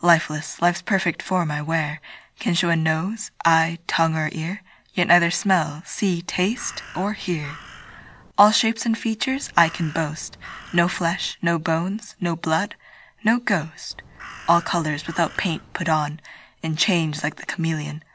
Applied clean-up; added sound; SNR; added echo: none; Crow; 19 dB; none.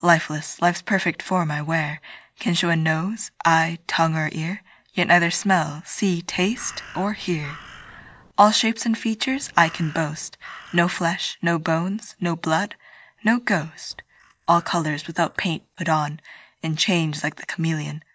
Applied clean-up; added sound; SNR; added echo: neural mask model DeepFilterNet 3.